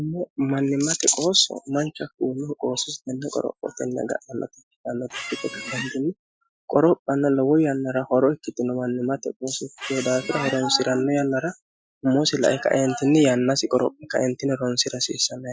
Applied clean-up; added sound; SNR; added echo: classical method Wiener filter.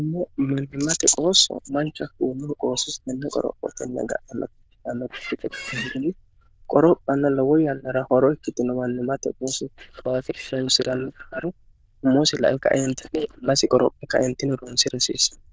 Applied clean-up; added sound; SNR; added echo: neural diffusion model UNIVERSE++.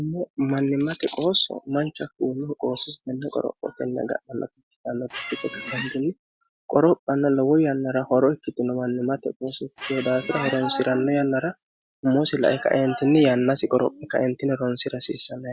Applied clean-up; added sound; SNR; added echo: none; Squeak; 10 dB; none.